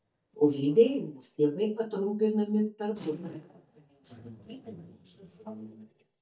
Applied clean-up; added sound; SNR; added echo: neural mask model DeepFilterNet 3.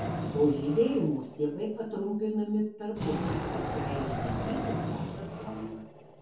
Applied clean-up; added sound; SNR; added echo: none; Wild animals; 4 dB; reverberation time 0.6 s.